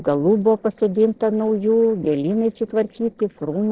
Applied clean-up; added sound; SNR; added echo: neural separator model SepFormer DNS4.